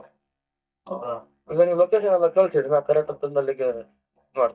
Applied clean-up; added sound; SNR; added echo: neural mask model DeepFilterNet 3.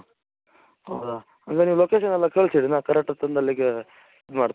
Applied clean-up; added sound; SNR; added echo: none; none; none; none.